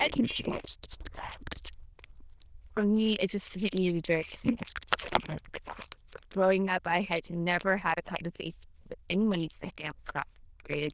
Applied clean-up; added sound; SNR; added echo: neural diffusion model UNIVERSE++.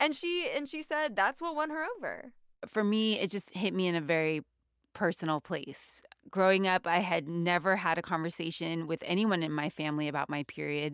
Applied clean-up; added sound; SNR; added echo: none; none; none; none.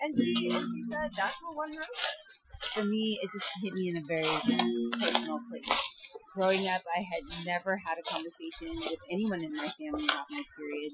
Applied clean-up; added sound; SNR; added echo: classical method Wiener filter.